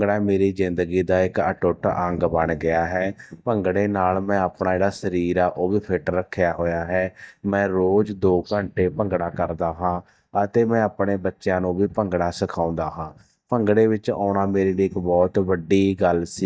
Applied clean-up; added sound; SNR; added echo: neural mask model DeepFilterNet 3.